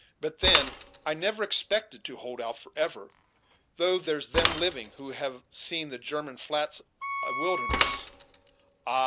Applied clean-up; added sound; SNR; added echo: none; Wind instrument, woodwind instrument + Mechanisms / Bicycle; 3 dB; none.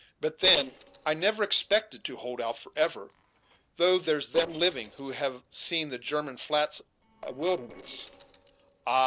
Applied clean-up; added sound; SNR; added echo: neural separator model SepFormer DNS4.